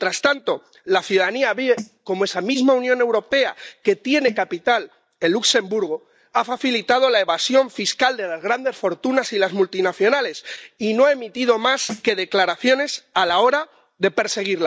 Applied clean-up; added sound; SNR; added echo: neural mask model DeepFilterNet 3.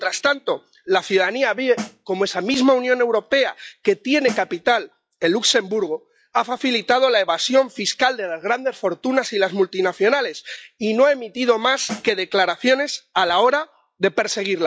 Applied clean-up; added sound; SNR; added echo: classical method log-MMSE.